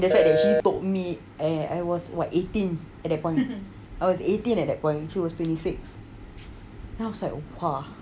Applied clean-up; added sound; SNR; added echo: none; Telephone; -4 dB; none.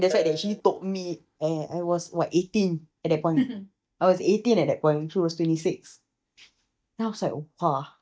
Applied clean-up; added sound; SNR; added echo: neural mask model DeepFilterNet 3.